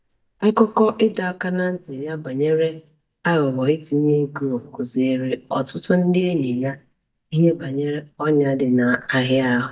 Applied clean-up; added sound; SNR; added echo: neural mask model DeepFilterNet 3.